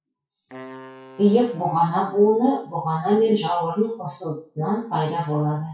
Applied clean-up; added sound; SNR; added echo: classical method WPE with log-MMSE.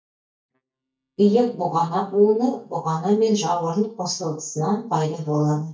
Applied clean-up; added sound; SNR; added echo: neural mask model DeepFilterNet 3.